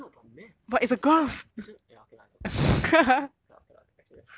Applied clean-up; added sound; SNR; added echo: none; none; none; none.